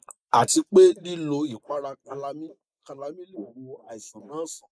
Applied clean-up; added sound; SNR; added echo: neural mask model Resemble Enhance denoiser.